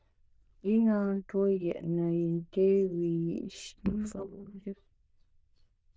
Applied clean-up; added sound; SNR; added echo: neural diffusion model UNIVERSE++.